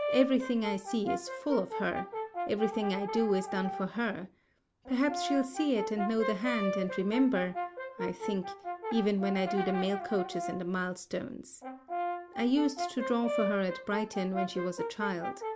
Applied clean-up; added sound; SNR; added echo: none; Brass instrument; 6 dB; none.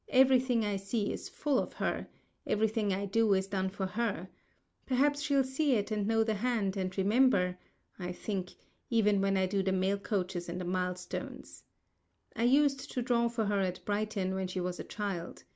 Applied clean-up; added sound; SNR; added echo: none; none; none; none.